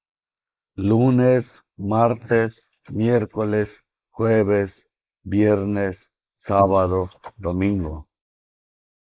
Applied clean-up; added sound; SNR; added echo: neural mask model Resemble Enhance denoiser.